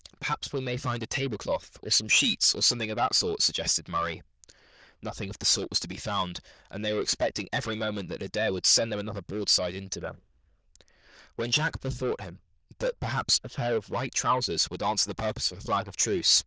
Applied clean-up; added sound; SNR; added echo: neural diffusion model UNIVERSE++.